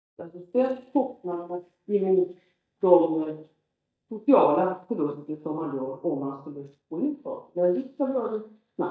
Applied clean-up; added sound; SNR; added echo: neural mask model DeepFilterNet 3.